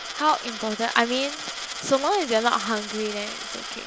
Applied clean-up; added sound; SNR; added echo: none; Coin (dropping); 8 dB; none.